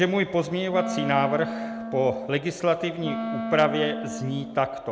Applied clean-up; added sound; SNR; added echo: none; Wind instrument, woodwind instrument; 7 dB; none.